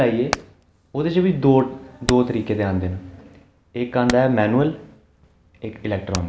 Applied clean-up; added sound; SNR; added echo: none; Hammer; 14 dB; none.